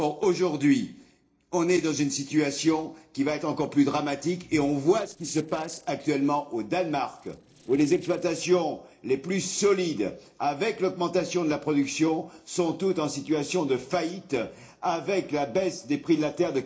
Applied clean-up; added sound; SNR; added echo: neural separator model SepFormer DNS4.